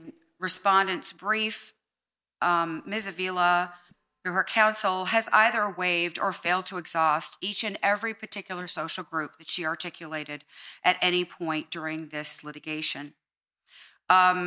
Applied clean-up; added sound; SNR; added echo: neural mask model DeepFilterNet 3.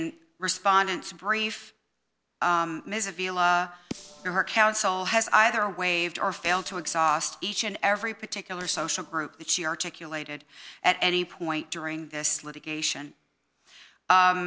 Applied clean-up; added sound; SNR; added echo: neural separator model SepFormer DNS4.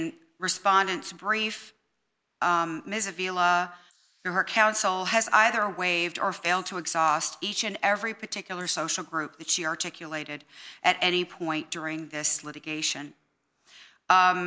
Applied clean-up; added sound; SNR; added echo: neural mask model Resemble Enhance denoiser.